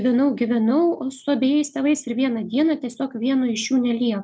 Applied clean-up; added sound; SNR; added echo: none; none; none; none.